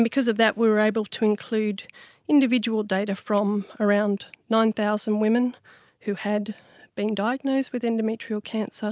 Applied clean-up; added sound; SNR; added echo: none; none; none; none.